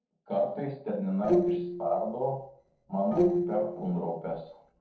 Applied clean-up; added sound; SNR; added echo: neural separator model SepFormer DNS4.